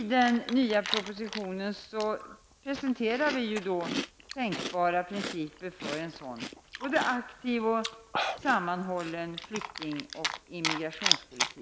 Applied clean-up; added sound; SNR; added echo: none; Chewing, mastication; 6 dB; none.